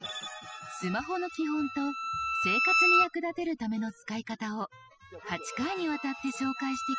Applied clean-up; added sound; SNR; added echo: classical method spectral subtraction.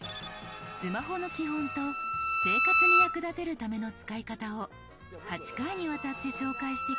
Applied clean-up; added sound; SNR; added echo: none; Bowed string instrument; -4 dB; none.